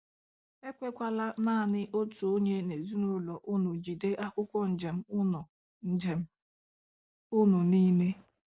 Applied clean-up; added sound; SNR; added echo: none; none; none; none.